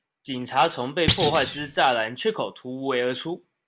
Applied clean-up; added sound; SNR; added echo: none; Thump, thud; 0 dB; none.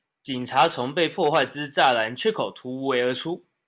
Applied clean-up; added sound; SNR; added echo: none; none; none; none.